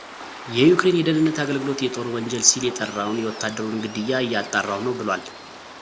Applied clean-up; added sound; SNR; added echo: none; Waves, surf; 15 dB; none.